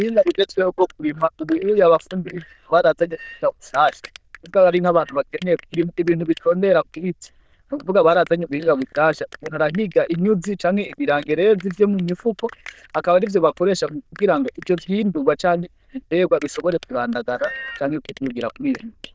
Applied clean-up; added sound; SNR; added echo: neural diffusion model UNIVERSE++.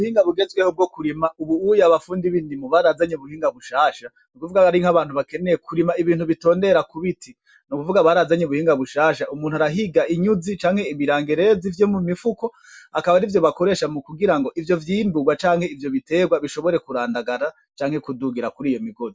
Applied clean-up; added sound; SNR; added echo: none; none; none; none.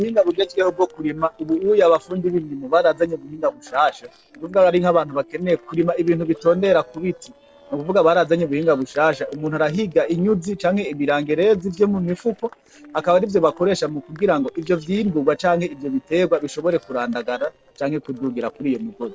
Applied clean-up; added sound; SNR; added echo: neural separator model SepFormer DNS4.